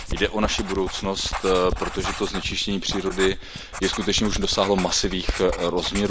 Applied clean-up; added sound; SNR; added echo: none; Writing; 6 dB; none.